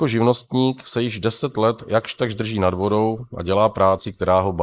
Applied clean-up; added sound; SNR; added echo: neural mask model Resemble Enhance denoiser.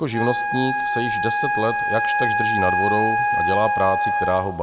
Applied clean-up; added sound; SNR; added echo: none; Wind instrument, woodwind instrument; -3 dB; none.